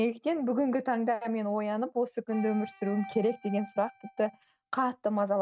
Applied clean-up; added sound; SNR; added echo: neural mask model RNNoise.